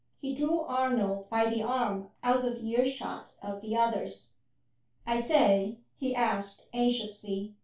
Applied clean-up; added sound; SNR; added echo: none; none; none; reverberation time 0.2 s.